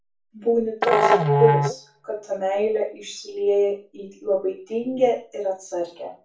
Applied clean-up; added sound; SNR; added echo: none; Musical instrument; -2 dB; reverberation time 0.3 s.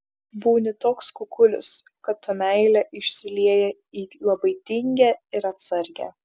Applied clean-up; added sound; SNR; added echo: none; none; none; none.